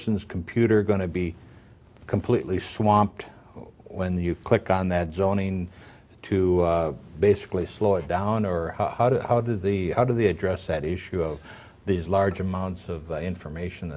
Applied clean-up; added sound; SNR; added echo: none; none; none; none.